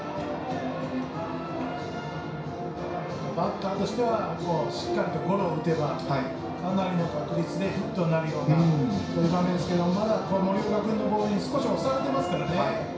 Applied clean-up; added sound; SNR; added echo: none; Musical instrument; 17 dB; reverberation time 0.6 s.